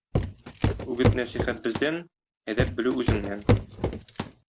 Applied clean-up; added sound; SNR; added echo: none; Walk, footsteps; -4 dB; none.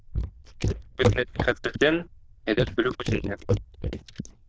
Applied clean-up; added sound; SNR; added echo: neural diffusion model UNIVERSE++.